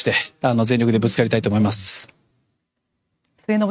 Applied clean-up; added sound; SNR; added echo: neural mask model RNNoise.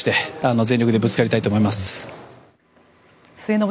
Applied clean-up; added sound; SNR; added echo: none; Bass guitar; 10 dB; none.